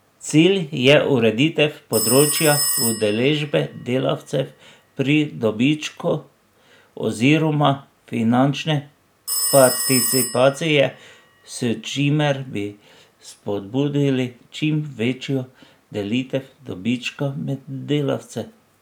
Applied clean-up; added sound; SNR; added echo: none; Telephone; 6 dB; none.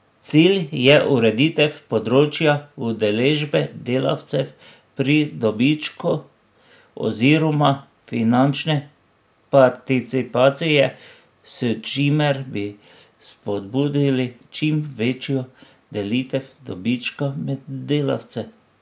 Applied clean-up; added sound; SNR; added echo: none; none; none; none.